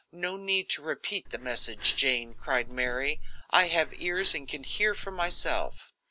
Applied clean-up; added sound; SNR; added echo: none; Breathing; 6 dB; none.